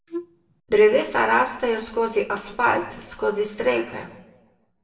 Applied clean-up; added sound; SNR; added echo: none; Wind instrument, woodwind instrument; 12 dB; reverberation time 0.8 s.